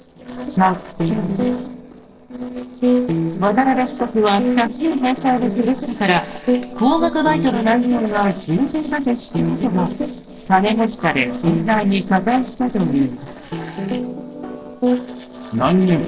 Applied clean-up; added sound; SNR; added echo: neural separator model SepFormer DNS4.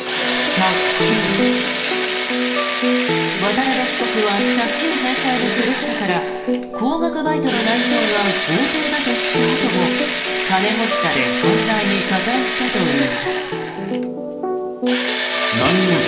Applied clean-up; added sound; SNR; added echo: none; Engine / Drill; 4 dB; reverberation time 2.1 s.